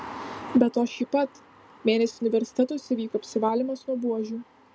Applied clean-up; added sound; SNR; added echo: none; none; none; none.